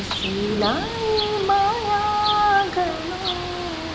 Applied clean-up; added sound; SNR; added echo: none; Bird; 6 dB; none.